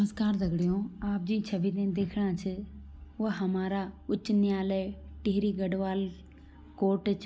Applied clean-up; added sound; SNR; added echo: none; none; none; none.